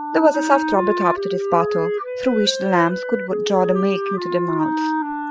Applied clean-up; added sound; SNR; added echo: classical method spectral subtraction.